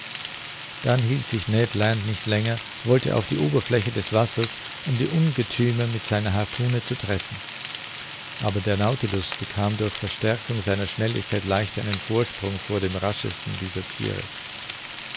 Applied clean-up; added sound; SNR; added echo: none; Frying (food); 11 dB; none.